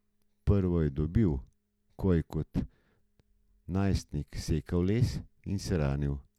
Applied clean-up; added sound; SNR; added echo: none; none; none; none.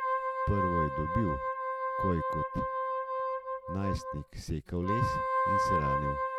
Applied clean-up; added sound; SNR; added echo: none; Wind instrument, woodwind instrument; -3 dB; none.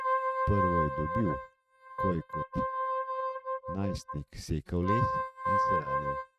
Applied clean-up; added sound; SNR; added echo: neural mask model RNNoise.